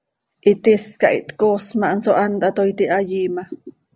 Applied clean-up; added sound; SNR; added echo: none; none; none; none.